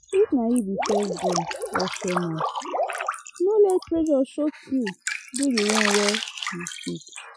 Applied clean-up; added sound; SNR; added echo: classical method Wiener filter.